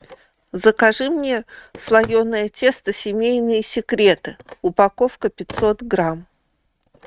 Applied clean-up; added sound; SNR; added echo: neural mask model RNNoise.